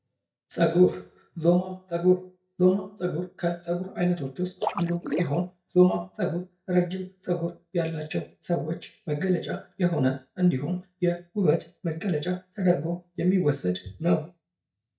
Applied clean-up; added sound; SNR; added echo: neural mask model DeepFilterNet 3.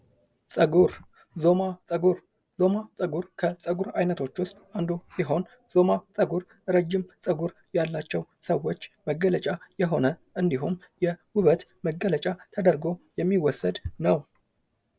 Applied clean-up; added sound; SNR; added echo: none; none; none; none.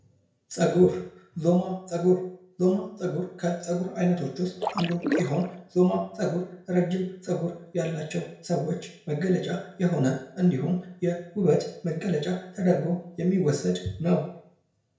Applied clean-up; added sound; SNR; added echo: none; Splash, splatter; 4 dB; reverberation time 0.5 s.